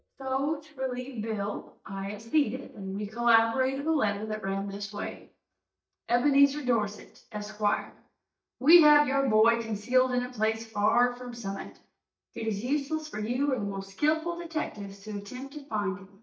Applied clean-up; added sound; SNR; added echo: neural mask model DeepFilterNet 3.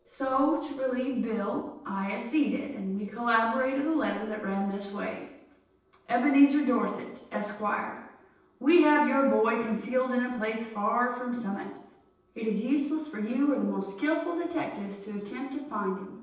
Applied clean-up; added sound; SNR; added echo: neural separator model SepFormer DNS4.